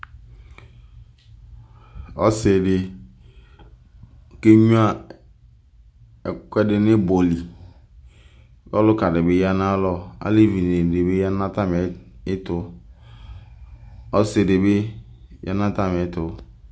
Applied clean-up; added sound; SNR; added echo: none; none; none; none.